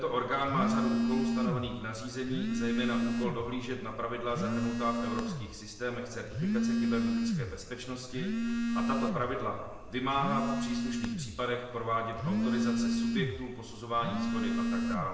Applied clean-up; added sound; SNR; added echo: none; Telephone; -2 dB; reverberation time 1.0 s.